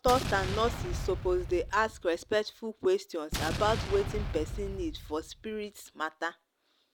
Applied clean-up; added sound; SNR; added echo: none; Explosion; 6 dB; none.